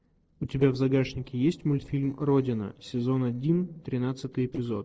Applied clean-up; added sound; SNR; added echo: neural separator model SepFormer DNS4.